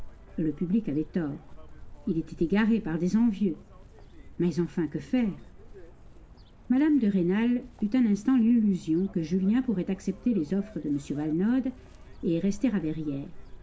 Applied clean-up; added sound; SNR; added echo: none; Chirp, tweet; 17 dB; none.